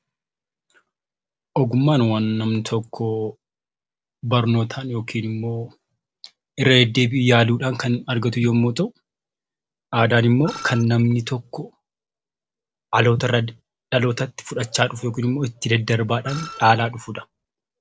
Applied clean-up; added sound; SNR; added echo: neural separator model SepFormer DNS4.